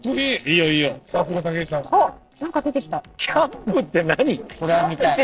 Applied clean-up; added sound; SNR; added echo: neural separator model SepFormer DNS4.